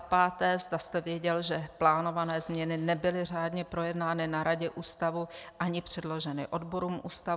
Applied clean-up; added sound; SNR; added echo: none; none; none; none.